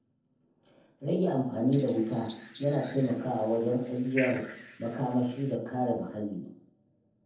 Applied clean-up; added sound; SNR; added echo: neural separator model SepFormer DNS4.